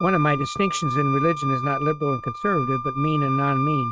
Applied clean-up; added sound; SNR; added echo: neural mask model RNNoise.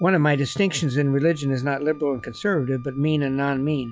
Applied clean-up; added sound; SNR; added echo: classical method log-MMSE.